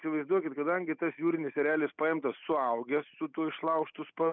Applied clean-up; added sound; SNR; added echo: none; none; none; none.